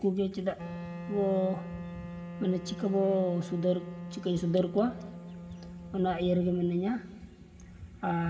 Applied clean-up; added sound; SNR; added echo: none; Wind instrument, woodwind instrument; 11 dB; reverberation time 2.9 s.